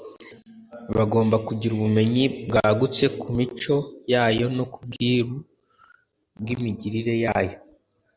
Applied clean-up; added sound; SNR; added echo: none; none; none; none.